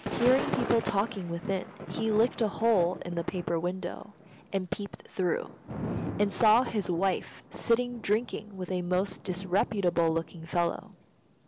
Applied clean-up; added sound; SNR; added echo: none; Thunder / Rain; 11 dB; none.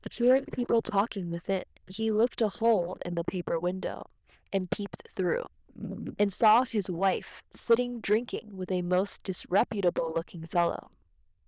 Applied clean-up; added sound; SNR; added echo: neural diffusion model UNIVERSE++.